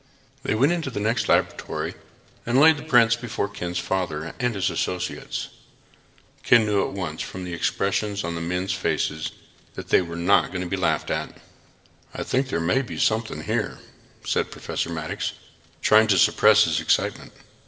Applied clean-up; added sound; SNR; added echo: none; none; none; reverberation time 1.2 s.